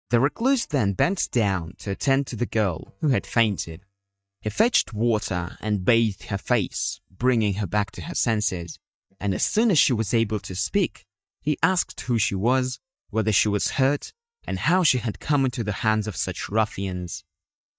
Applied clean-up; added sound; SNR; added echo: neural mask model DeepFilterNet 3.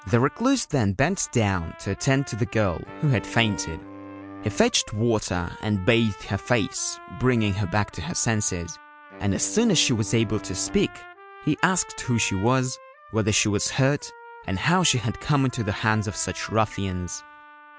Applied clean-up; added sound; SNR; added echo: none; Wind instrument, woodwind instrument + Trumpet; 18 dB; none.